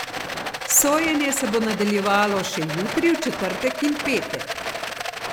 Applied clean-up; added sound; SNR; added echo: none; Rattle; 6 dB; none.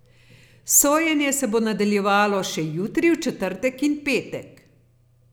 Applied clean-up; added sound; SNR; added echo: none; none; none; none.